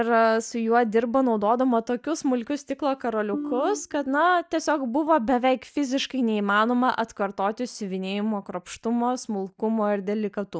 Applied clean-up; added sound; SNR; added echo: neural mask model DeepFilterNet 3.